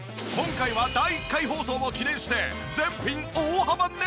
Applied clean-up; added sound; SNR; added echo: none; none; none; none.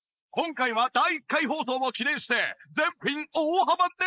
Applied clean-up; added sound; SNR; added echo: neural mask model Resemble Enhance denoiser.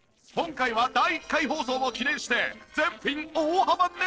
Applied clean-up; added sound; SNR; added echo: neural separator model SepFormer DNS4.